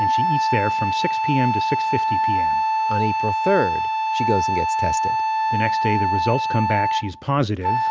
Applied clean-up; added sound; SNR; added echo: none; Wind instrument, woodwind instrument; -4 dB; none.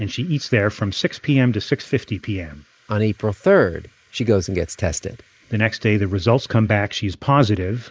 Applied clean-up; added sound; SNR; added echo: neural mask model Resemble Enhance denoiser.